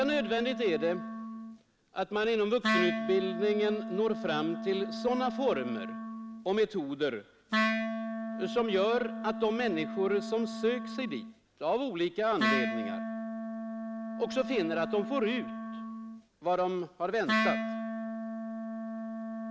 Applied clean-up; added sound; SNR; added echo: none; Wind instrument, woodwind instrument; 4 dB; none.